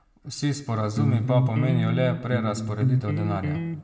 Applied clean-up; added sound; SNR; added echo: none; Electric guitar; -1 dB; reverberation time 1.4 s.